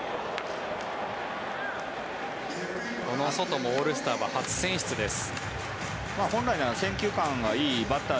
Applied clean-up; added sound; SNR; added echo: none; none; none; none.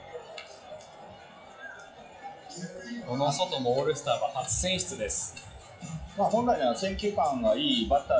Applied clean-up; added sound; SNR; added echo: classical method WPE with log-MMSE.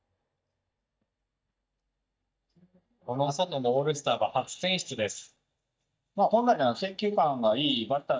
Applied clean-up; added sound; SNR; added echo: neural mask model DeepFilterNet 3.